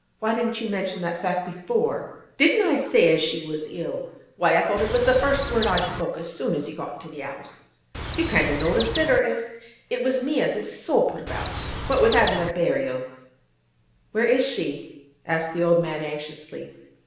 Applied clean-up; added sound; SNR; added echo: none; Chirp, tweet; 4 dB; reverberation time 0.9 s.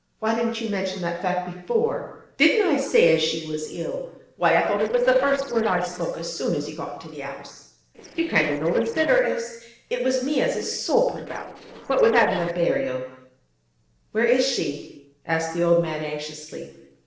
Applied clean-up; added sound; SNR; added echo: neural separator model SepFormer DNS4.